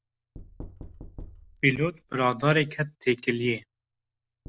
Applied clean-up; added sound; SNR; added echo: none; Knock; 19 dB; none.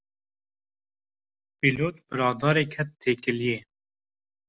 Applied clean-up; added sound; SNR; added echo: none; none; none; none.